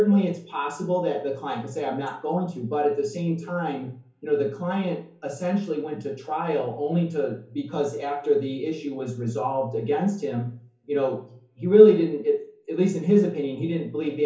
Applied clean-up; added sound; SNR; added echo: none; none; none; reverberation time 0.6 s.